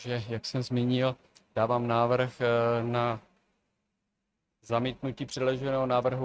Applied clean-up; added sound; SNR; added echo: neural mask model RNNoise.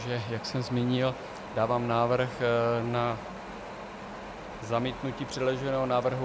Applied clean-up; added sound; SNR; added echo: none; Wind; 11 dB; none.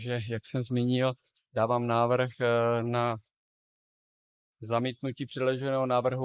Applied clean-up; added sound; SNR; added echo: neural mask model Resemble Enhance denoiser.